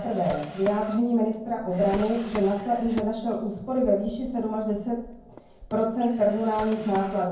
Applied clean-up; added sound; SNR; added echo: none; Drawer open or close; 16 dB; reverberation time 0.9 s.